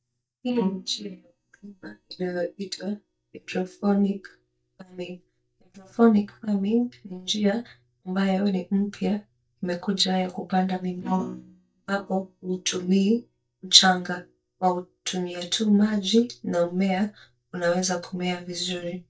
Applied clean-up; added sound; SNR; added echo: neural mask model DeepFilterNet 3.